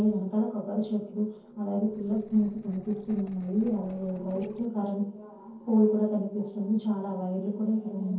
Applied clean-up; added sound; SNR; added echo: neural separator model SepFormer DNS4.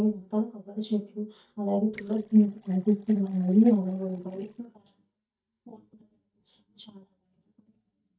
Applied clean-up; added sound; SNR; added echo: neural mask model DeepFilterNet 3.